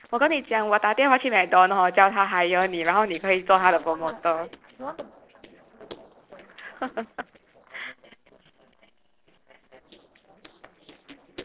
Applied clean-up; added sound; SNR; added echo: neural separator model SepFormer DNS4.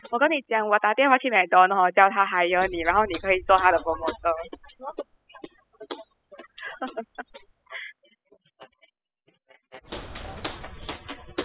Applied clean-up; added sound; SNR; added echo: classical method spectral subtraction.